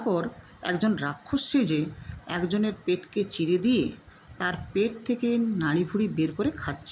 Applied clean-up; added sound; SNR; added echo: none; none; none; none.